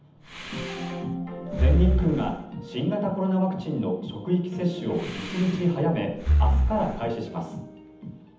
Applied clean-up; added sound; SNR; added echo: none; Breathing; -1 dB; reverberation time 0.8 s.